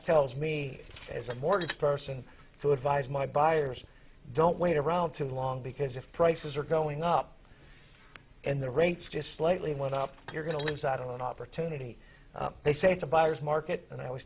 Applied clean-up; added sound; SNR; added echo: none; Tools; 15 dB; none.